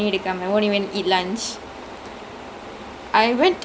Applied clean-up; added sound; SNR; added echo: none; none; none; none.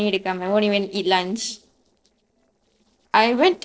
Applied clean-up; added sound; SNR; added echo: neural separator model SepFormer DNS4.